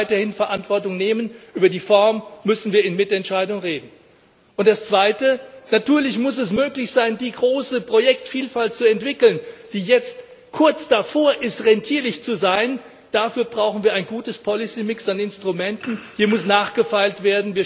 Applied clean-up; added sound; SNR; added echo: none; none; none; none.